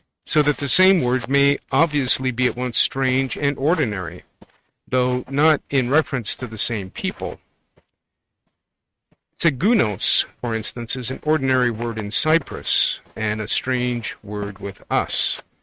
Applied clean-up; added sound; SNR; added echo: neural mask model RNNoise.